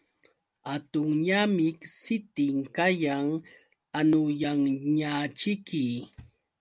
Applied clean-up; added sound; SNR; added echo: none; none; none; none.